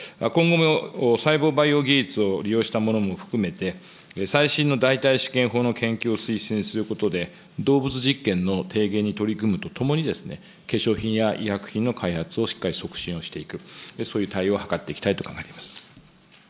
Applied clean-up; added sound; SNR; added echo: none; none; none; none.